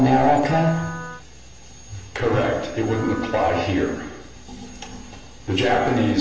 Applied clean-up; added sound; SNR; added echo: none; Wind instrument, woodwind instrument; 17 dB; reverberation time 0.9 s.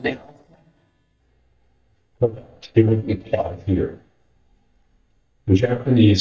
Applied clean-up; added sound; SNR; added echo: neural mask model DeepFilterNet 3.